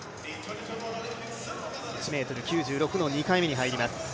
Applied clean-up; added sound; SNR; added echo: none; none; none; none.